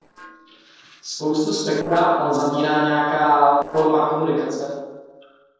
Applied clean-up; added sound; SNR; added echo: neural separator model SepFormer DNS4.